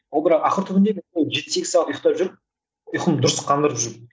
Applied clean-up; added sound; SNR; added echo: none; none; none; none.